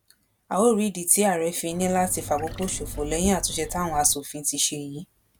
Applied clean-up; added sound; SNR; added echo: none; Trickle, dribble / Chirp, tweet; 11 dB; none.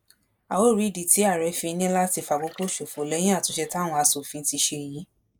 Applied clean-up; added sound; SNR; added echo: neural mask model Resemble Enhance denoiser.